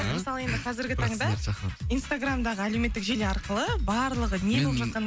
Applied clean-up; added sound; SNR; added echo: none; none; none; none.